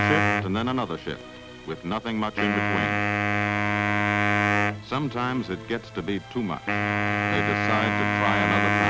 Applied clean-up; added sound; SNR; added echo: none; Wind instrument, woodwind instrument; -4 dB; none.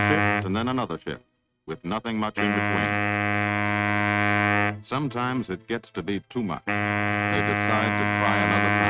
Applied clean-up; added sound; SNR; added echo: neural mask model RNNoise.